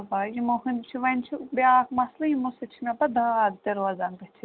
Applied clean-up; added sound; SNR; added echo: none; none; none; none.